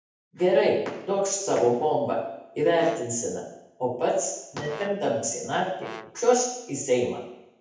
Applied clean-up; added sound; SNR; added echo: none; Brass instrument; 19 dB; reverberation time 0.8 s.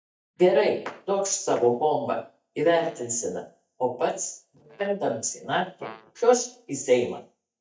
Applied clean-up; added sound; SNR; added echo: neural mask model DeepFilterNet 3.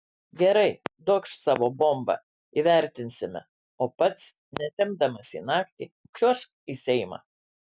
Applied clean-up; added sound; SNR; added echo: none; none; none; none.